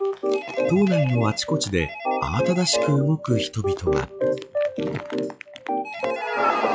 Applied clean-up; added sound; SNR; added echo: classical method log-MMSE.